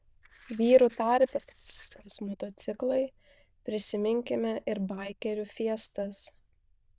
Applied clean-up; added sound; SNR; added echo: neural diffusion model UNIVERSE++.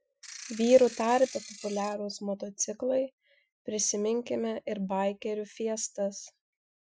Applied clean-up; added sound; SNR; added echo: classical method Wiener filter.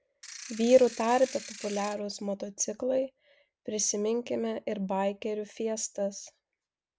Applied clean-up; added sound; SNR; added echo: none; Ratchet, pawl / Percussion; 14 dB; none.